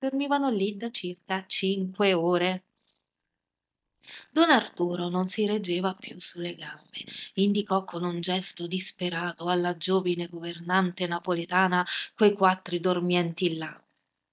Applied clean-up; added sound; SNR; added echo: neural mask model DeepFilterNet 3.